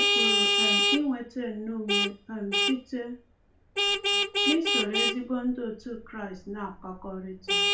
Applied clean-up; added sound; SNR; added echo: none; Vehicle horn, car horn, honking; -5 dB; reverberation time 0.3 s.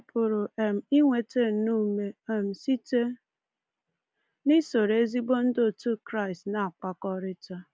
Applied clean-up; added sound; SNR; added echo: none; none; none; none.